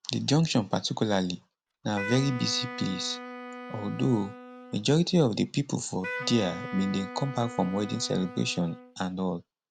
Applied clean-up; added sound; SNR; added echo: none; Wind instrument, woodwind instrument; 12 dB; none.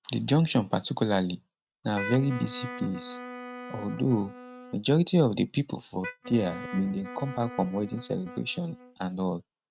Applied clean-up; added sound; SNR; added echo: neural mask model RNNoise.